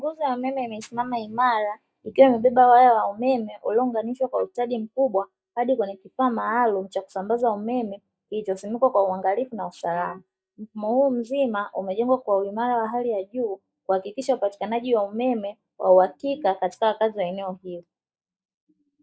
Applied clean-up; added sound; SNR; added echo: neural mask model DeepFilterNet 3.